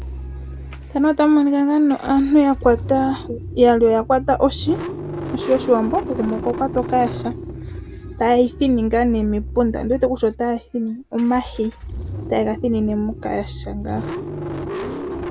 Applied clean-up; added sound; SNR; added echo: none; Engine starting / Car; 10 dB; none.